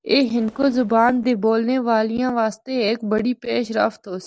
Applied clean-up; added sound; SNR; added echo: neural separator model SepFormer DNS4.